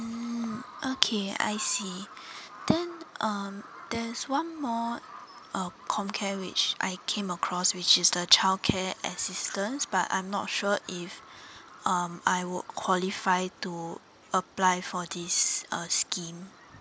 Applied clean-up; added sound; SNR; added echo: none; Bird vocalization, bird call, bird song; 20 dB; none.